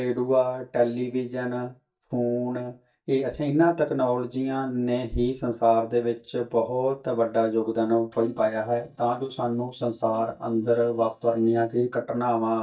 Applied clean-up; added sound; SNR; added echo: neural mask model DeepFilterNet 3.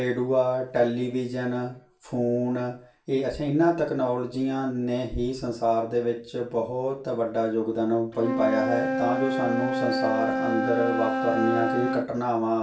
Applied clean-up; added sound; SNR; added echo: none; Wind instrument, woodwind instrument; 5 dB; reverberation time 0.3 s.